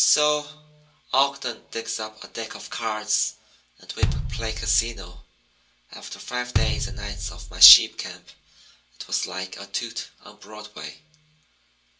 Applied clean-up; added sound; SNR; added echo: none; Bass drum; 2 dB; reverberation time 0.2 s.